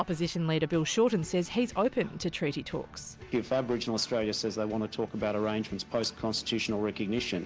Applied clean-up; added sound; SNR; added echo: none; none; none; none.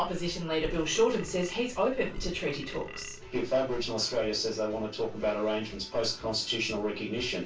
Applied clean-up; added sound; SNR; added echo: none; Burping, eructation; 12 dB; reverberation time 0.2 s.